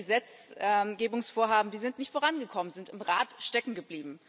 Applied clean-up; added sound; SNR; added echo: none; none; none; none.